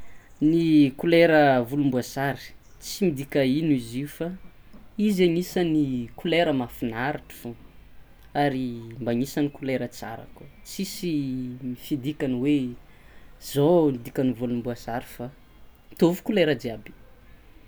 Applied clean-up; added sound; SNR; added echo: none; none; none; none.